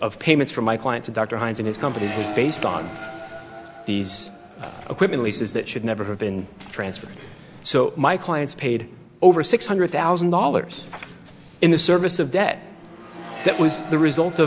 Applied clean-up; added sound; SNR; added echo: none; Accelerating, revving, vroom; 16 dB; none.